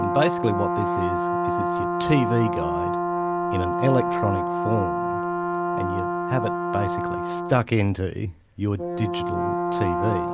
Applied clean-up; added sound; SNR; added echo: none; Brass instrument; -1 dB; none.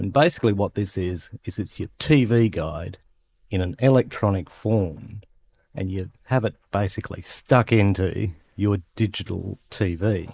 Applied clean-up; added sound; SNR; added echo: neural mask model Resemble Enhance denoiser.